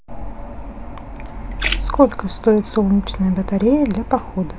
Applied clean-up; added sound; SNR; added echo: none; Splash, splatter; 15 dB; none.